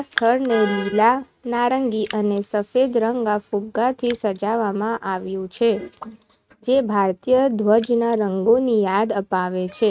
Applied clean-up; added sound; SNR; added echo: neural mask model RNNoise.